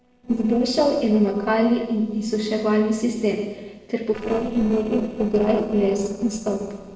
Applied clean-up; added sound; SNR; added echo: neural separator model SepFormer DNS4.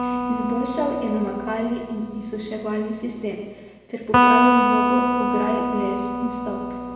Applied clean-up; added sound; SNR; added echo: none; Electric guitar; -4 dB; reverberation time 1.2 s.